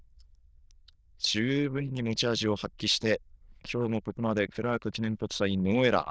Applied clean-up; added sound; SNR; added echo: neural diffusion model UNIVERSE++.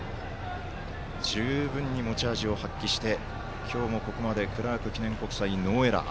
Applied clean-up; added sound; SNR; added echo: none; Bus; 11 dB; none.